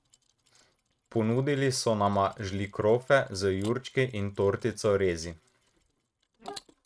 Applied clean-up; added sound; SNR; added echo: neural mask model RNNoise.